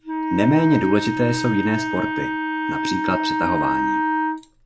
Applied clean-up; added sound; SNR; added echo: none; Wind instrument, woodwind instrument; 1 dB; none.